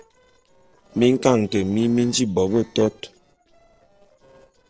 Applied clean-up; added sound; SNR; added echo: neural separator model SepFormer DNS4.